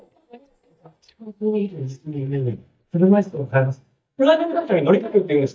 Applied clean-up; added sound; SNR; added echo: neural mask model DeepFilterNet 3.